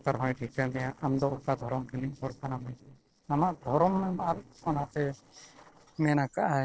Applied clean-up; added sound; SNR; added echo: neural separator model SepFormer DNS4.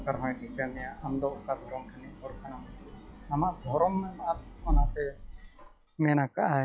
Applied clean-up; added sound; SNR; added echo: classical method log-MMSE.